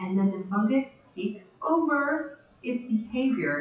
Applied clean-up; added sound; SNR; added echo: classical method WPE with log-MMSE.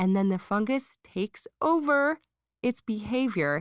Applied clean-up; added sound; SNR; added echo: none; none; none; none.